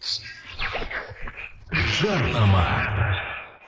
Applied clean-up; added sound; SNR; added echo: neural mask model Resemble Enhance denoiser.